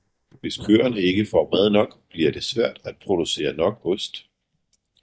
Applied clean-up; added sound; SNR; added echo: neural mask model DeepFilterNet 3.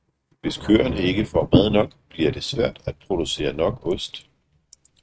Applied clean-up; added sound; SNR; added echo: neural mask model RNNoise.